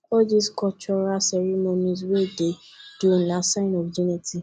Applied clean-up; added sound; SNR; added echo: none; none; none; none.